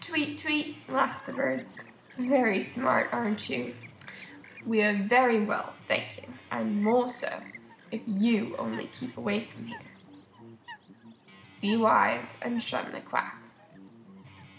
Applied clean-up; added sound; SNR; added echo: none; Chirp, tweet + Guitar; 19 dB; none.